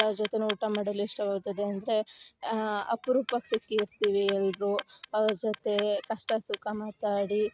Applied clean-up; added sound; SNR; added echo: neural mask model RNNoise.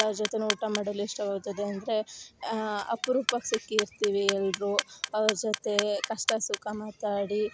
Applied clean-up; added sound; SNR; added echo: none; Clock; 6 dB; none.